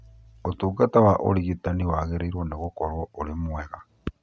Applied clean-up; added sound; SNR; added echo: none; none; none; none.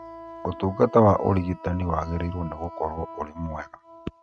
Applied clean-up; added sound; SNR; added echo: neural mask model RNNoise.